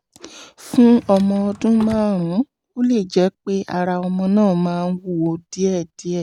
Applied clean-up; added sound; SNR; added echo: none; Drawer open or close; 20 dB; none.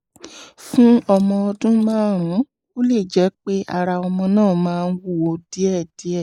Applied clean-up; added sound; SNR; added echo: neural mask model Resemble Enhance denoiser.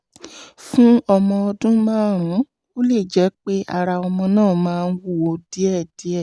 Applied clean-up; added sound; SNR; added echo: none; none; none; none.